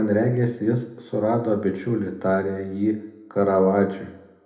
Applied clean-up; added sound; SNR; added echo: none; none; none; reverberation time 0.8 s.